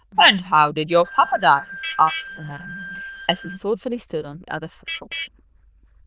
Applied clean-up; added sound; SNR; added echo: neural diffusion model UNIVERSE++.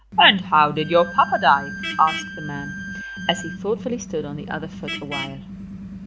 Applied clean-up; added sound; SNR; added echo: none; Bowed string instrument + Vehicle horn, car horn, honking; 10 dB; none.